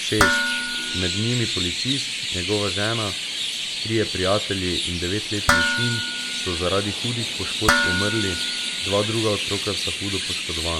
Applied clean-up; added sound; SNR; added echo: none; Dishes, pots, and pans + Chirp, tweet; -2 dB; none.